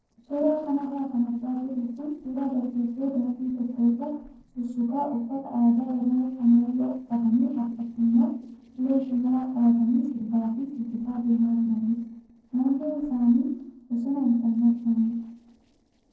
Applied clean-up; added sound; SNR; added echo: neural separator model SepFormer DNS4.